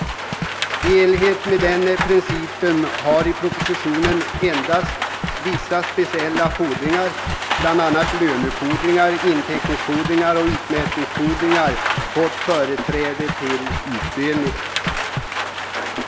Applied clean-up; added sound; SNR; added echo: none; Scratching (performance technique) + Rain; 4 dB; none.